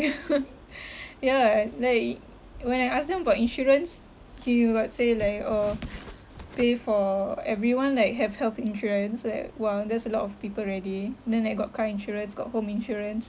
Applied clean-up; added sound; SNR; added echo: none; none; none; none.